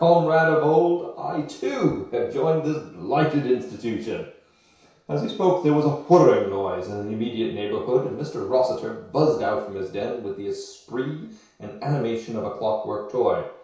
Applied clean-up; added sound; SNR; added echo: none; none; none; reverberation time 0.6 s.